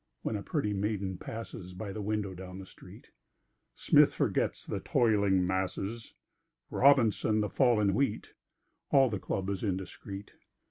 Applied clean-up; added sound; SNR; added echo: none; none; none; none.